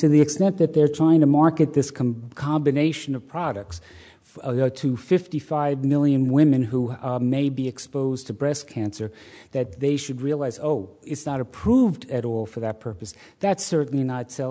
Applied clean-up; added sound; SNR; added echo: none; none; none; none.